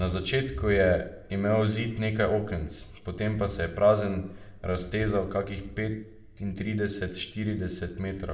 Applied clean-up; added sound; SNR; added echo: none; Thunder; 16 dB; reverberation time 0.6 s.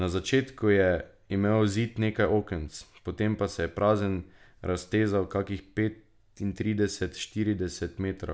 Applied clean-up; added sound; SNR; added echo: none; none; none; none.